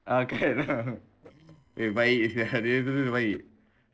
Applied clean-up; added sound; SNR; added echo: neural separator model SepFormer DNS4.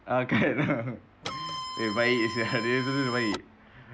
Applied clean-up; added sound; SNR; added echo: none; Printer; 7 dB; none.